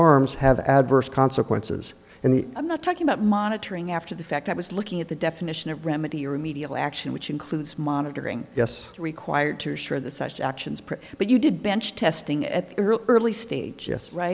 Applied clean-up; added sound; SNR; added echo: none; none; none; none.